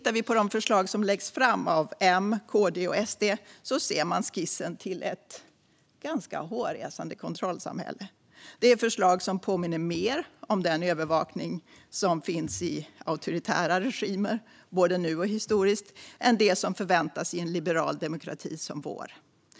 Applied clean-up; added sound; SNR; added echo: none; none; none; none.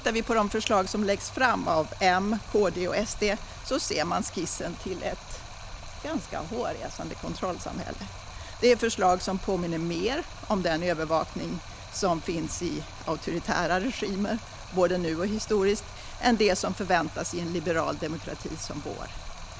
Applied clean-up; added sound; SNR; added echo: none; Stream; 12 dB; none.